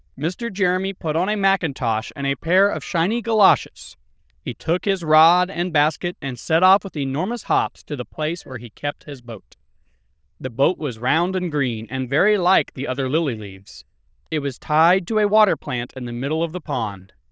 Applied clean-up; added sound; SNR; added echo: neural diffusion model UNIVERSE++.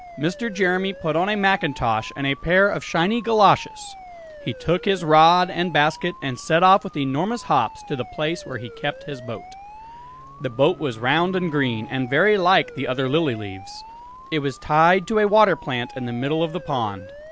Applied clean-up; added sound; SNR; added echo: none; Siren + Bowed string instrument; 19 dB; none.